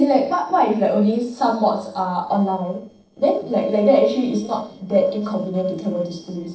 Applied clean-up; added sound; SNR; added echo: neural separator model SepFormer DNS4.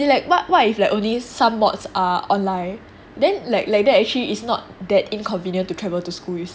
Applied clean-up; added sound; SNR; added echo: none; none; none; none.